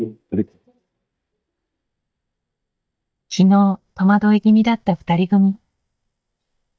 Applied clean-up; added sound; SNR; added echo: neural mask model DeepFilterNet 3.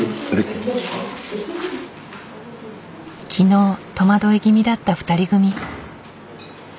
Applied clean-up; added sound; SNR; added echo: none; none; none; none.